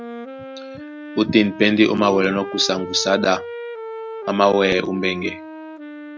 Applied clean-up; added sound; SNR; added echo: none; Wind instrument, woodwind instrument; 11 dB; none.